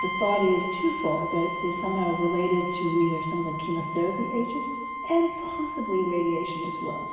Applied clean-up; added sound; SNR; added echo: none; Brass instrument; 5 dB; reverberation time 1.2 s.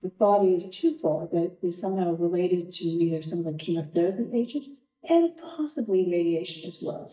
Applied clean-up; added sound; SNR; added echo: neural mask model DeepFilterNet 3.